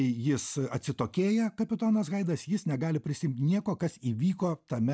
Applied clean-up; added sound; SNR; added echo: none; none; none; none.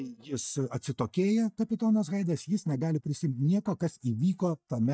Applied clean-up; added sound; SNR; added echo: neural mask model DeepFilterNet 3.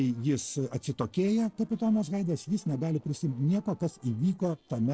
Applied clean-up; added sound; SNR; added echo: neural separator model SepFormer DNS4.